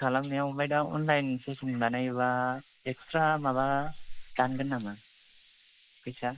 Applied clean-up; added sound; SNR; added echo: neural mask model Resemble Enhance denoiser.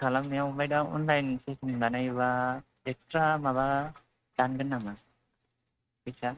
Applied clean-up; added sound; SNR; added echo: neural mask model RNNoise.